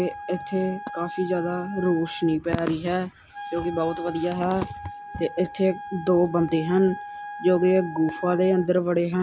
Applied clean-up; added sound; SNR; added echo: none; Wind instrument, woodwind instrument; 13 dB; none.